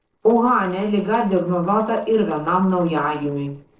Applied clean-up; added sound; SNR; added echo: neural separator model SepFormer DNS4.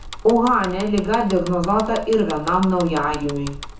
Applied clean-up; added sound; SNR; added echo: none; Bicycle; 13 dB; reverberation time 0.5 s.